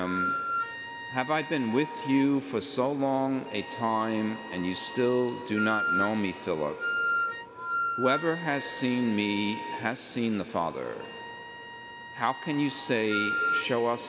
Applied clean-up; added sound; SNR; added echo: none; Wind instrument, woodwind instrument; 5 dB; none.